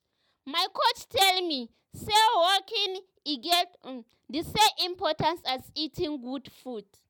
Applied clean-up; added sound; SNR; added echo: none; none; none; none.